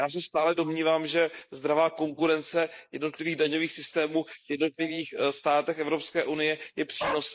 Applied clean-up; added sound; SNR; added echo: neural mask model Resemble Enhance denoiser.